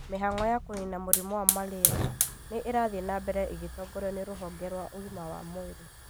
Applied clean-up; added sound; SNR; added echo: none; Hiss / Fire; 0 dB; none.